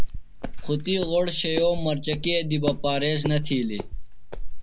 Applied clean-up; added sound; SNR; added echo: none; Walk, footsteps; 2 dB; none.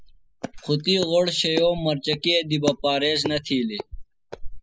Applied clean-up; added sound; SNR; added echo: classical method spectral subtraction.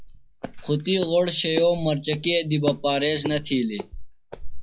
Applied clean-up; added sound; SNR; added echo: classical method log-MMSE.